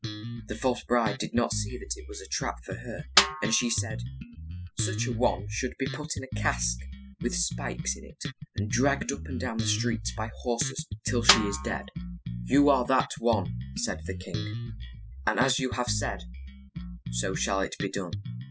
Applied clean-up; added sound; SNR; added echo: classical method spectral subtraction.